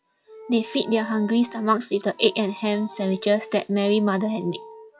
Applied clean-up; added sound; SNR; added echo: classical method log-MMSE.